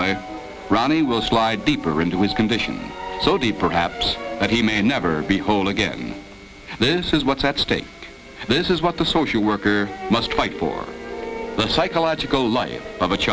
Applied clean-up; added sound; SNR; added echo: none; none; none; none.